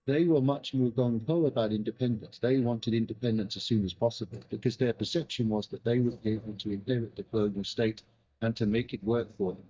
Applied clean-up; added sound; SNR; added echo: neural mask model DeepFilterNet 3.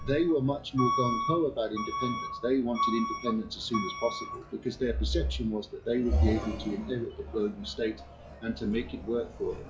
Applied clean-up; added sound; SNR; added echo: classical method WPE with log-MMSE.